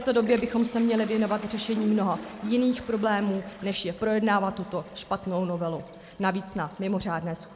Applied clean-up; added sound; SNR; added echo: none; Toilet flush; 19 dB; none.